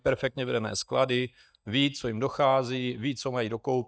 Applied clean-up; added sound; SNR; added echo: neural mask model DeepFilterNet 3.